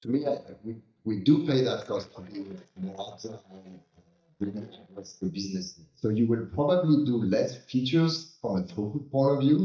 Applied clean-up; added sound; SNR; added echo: neural mask model DeepFilterNet 3.